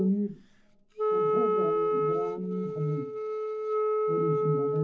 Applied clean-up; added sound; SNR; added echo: none; Wind instrument, woodwind instrument; -5 dB; reverberation time 0.3 s.